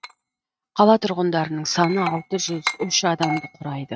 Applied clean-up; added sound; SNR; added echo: neural mask model RNNoise.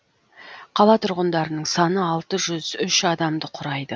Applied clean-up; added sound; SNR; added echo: none; none; none; none.